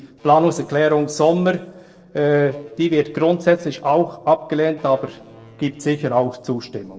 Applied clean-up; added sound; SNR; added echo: neural separator model SepFormer DNS4.